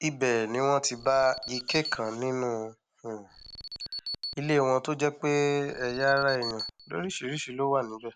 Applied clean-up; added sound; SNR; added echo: none; Alarm; 11 dB; none.